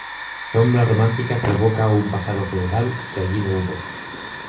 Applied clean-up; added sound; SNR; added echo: none; Hiss / Fire; 11 dB; reverberation time 0.4 s.